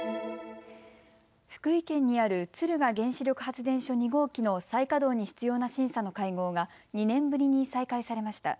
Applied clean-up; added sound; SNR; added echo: none; none; none; none.